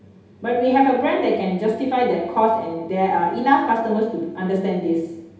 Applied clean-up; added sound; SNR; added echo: none; none; none; reverberation time 0.8 s.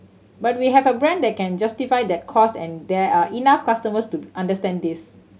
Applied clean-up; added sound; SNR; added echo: none; none; none; none.